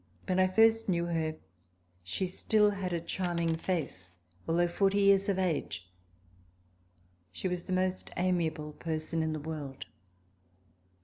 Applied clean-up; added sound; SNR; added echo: none; Coin (dropping); 16 dB; none.